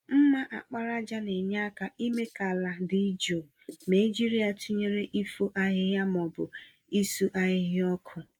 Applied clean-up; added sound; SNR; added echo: neural mask model Resemble Enhance denoiser.